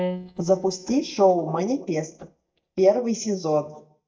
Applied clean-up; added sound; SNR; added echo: neural mask model DeepFilterNet 3.